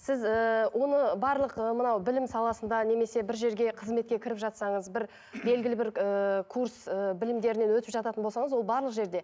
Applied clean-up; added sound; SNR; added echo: none; none; none; none.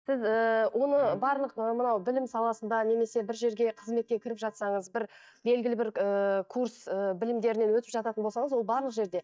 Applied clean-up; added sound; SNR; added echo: neural mask model DeepFilterNet 3.